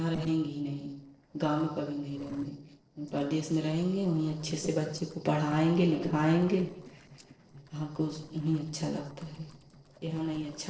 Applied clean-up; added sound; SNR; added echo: neural separator model SepFormer DNS4.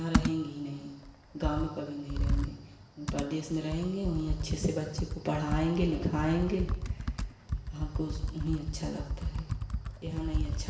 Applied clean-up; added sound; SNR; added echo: none; Computer keyboard; 0 dB; reverberation time 0.9 s.